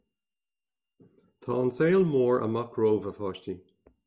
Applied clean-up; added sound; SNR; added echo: none; none; none; none.